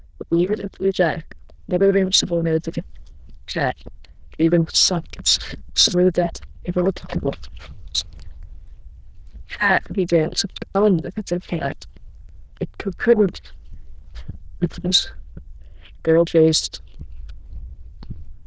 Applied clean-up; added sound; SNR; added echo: neural diffusion model UNIVERSE++.